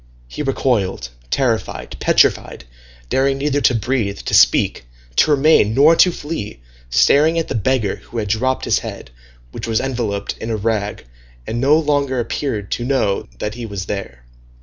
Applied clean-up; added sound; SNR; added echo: none; none; none; none.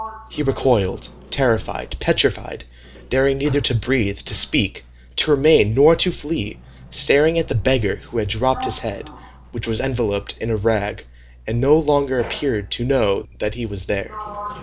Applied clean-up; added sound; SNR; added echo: none; Sliding door; 19 dB; none.